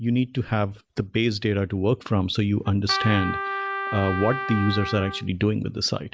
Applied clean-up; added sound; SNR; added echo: none; Trumpet; 6 dB; none.